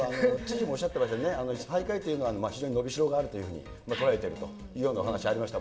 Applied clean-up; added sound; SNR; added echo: none; none; none; reverberation time 1.1 s.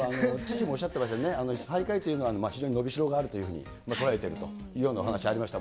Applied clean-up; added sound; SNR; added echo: none; none; none; none.